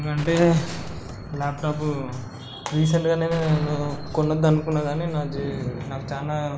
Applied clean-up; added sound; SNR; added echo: none; Gunshot, gunfire; 14 dB; none.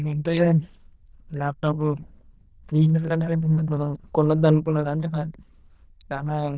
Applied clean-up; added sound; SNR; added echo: neural diffusion model UNIVERSE++.